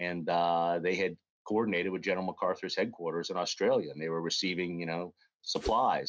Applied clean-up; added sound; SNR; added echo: neural mask model RNNoise.